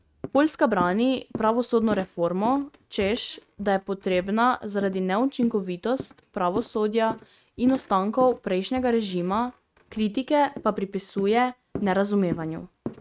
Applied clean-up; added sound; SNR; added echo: neural mask model RNNoise.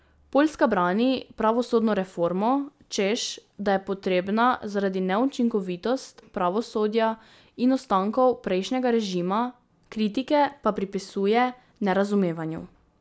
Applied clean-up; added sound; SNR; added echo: none; none; none; none.